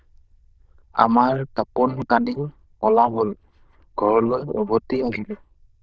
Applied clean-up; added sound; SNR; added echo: neural diffusion model UNIVERSE++.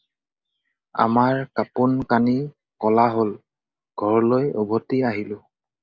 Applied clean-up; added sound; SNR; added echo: none; none; none; none.